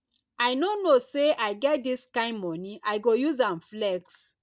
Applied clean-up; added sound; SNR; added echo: none; none; none; none.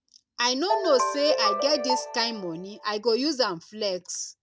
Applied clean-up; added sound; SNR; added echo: none; Ringtone; 2 dB; none.